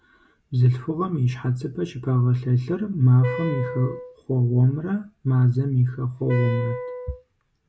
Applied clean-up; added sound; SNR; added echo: none; Wind instrument, woodwind instrument; 10 dB; none.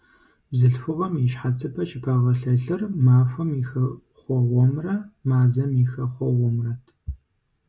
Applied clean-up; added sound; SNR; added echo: none; none; none; none.